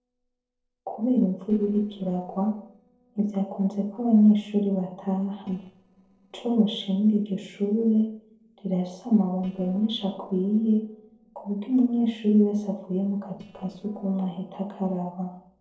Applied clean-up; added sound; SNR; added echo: neural separator model SepFormer DNS4.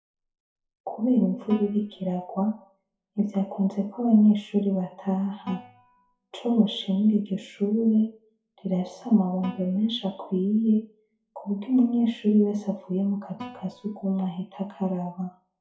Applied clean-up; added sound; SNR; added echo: classical method WPE with log-MMSE.